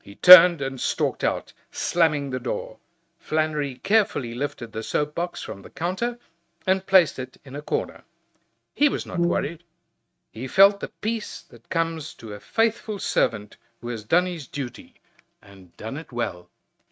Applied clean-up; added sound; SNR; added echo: neural mask model RNNoise.